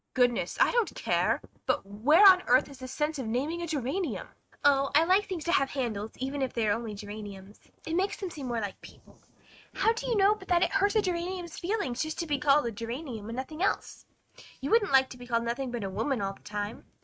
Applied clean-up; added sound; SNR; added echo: neural mask model RNNoise.